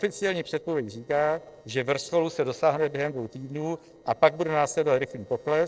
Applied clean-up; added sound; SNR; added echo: neural separator model SepFormer DNS4.